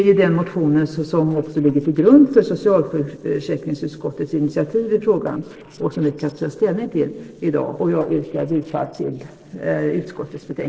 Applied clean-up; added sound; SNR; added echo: neural separator model SepFormer DNS4.